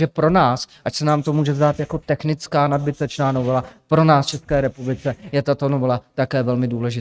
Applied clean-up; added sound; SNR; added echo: neural mask model RNNoise.